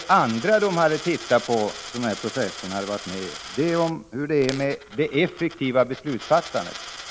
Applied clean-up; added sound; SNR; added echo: none; Coin (dropping); 14 dB; none.